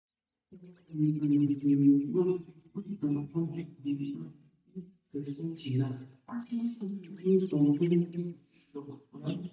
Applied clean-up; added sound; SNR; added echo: neural mask model DeepFilterNet 3.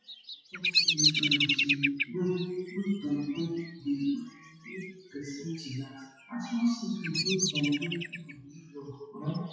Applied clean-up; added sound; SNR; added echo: classical method WPE with log-MMSE.